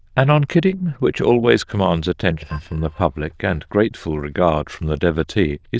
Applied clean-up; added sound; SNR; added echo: neural diffusion model UNIVERSE++.